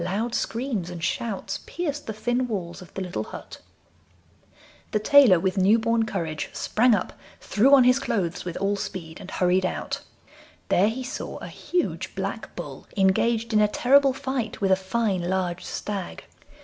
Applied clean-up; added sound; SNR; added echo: none; none; none; none.